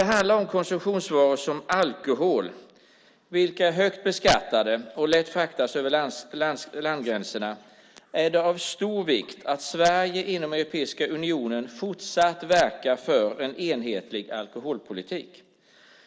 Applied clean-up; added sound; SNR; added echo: none; none; none; none.